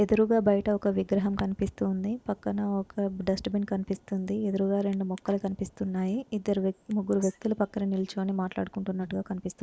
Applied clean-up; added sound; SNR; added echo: neural mask model Resemble Enhance denoiser.